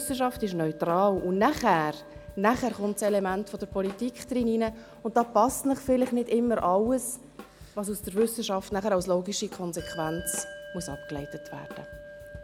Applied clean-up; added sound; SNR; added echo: none; Bell + Drum kit; 17 dB; none.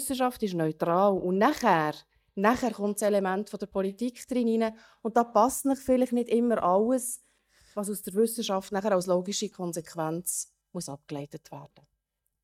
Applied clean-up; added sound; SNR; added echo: neural mask model DeepFilterNet 3.